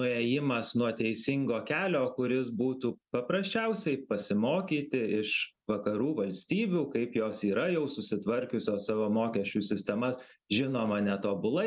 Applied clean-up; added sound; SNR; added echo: none; none; none; none.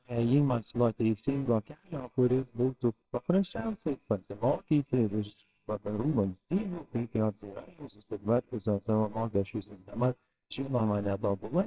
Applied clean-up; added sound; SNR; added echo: neural separator model SepFormer WHAMR!.